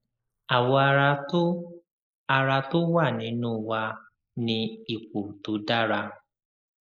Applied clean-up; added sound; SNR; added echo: neural mask model Resemble Enhance denoiser.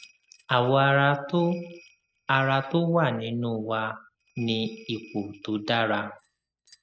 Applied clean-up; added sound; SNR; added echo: neural mask model RNNoise.